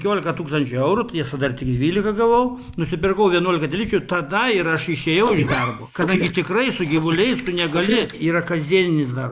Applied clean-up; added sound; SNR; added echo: neural mask model Resemble Enhance denoiser.